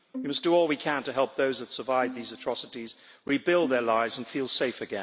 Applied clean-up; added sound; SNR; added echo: none; Bowed string instrument; 15 dB; none.